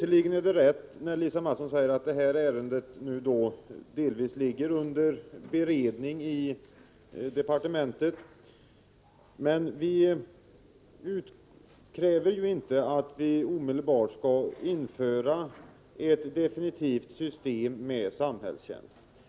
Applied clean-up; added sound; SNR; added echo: none; none; none; none.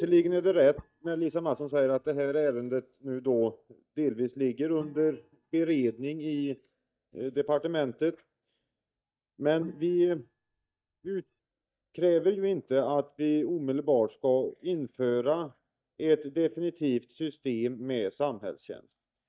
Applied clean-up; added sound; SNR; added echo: neural mask model DeepFilterNet 3.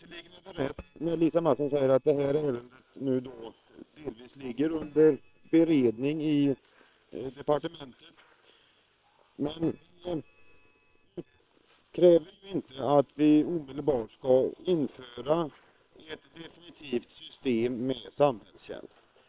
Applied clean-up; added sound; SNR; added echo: neural separator model SepFormer WHAM!.